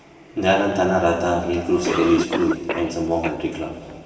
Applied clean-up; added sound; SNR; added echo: none; Cough; 9 dB; reverberation time 2.4 s.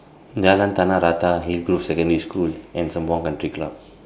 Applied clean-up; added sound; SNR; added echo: none; none; none; none.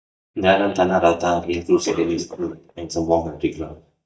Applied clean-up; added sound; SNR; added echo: neural mask model DeepFilterNet 3.